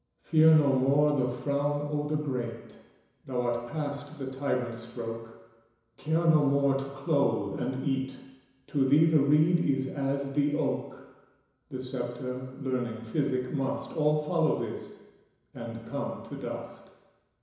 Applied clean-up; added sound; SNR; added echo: none; none; none; reverberation time 1.0 s.